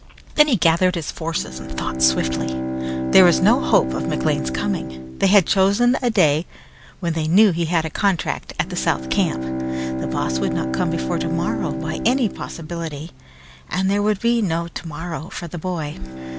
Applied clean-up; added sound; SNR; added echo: none; Bowed string instrument; 6 dB; none.